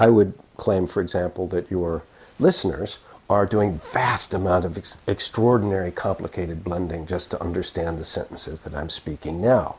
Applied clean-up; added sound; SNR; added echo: none; none; none; none.